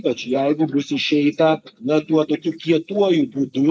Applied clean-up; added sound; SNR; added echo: neural mask model Resemble Enhance denoiser.